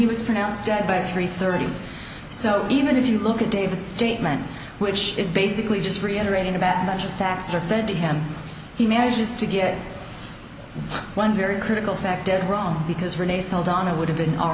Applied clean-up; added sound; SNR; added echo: none; Bowed string instrument; 20 dB; none.